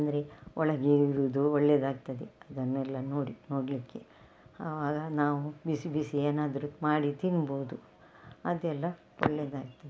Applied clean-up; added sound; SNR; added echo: none; none; none; none.